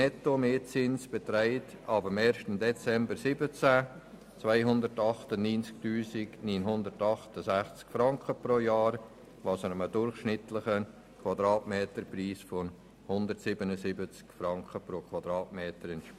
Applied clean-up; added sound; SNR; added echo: none; none; none; none.